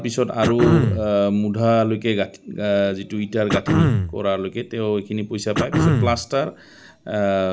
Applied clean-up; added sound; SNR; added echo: none; Cough; 1 dB; none.